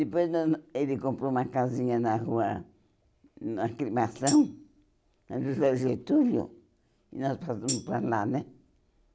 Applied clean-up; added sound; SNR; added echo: none; Tambourine; 11 dB; none.